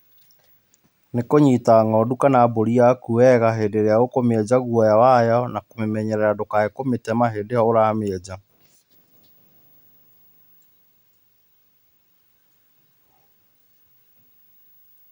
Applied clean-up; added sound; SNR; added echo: none; none; none; none.